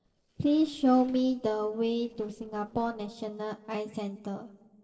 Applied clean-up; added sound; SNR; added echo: neural separator model SepFormer DNS4.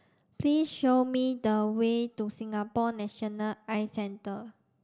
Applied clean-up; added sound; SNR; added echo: none; none; none; none.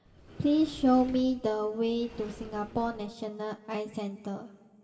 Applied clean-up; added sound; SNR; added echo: none; Sliding door; 19 dB; reverberation time 2.8 s.